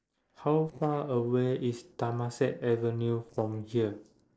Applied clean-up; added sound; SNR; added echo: neural separator model SepFormer DNS4.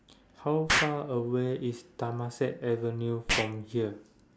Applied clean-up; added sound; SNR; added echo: none; Explosion; 4 dB; none.